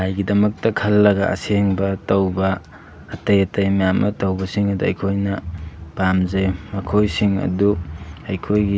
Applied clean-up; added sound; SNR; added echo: none; none; none; none.